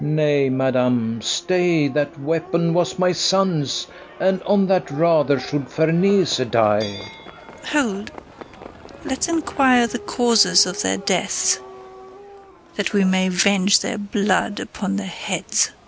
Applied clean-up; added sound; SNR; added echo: none; Dog + Livestock, farm animals, working animals; 19 dB; none.